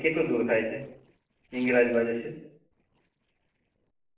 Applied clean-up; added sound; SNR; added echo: neural separator model SepFormer DNS4.